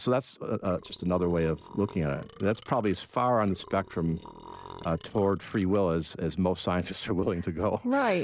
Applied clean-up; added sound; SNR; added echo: neural separator model SepFormer DNS4.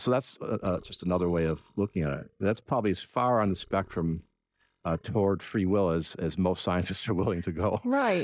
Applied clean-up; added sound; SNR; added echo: neural mask model DeepFilterNet 3.